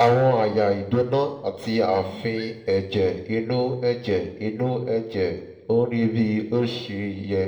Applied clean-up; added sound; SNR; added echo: none; none; none; reverberation time 0.9 s.